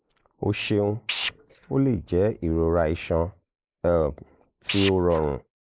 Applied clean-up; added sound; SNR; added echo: neural mask model Resemble Enhance denoiser.